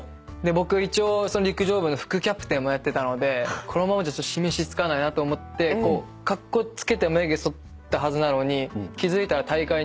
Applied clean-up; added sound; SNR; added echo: none; none; none; none.